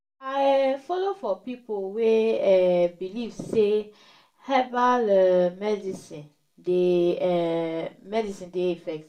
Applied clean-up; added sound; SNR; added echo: none; none; none; reverberation time 0.2 s.